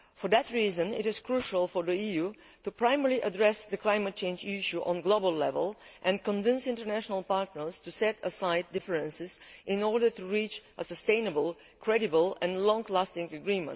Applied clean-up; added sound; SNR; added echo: none; none; none; none.